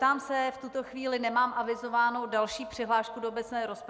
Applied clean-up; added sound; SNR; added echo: none; none; none; none.